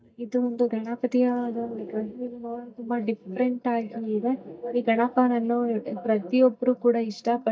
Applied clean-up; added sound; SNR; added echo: neural mask model DeepFilterNet 3.